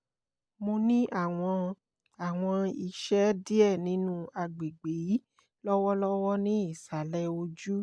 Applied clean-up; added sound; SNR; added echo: none; none; none; none.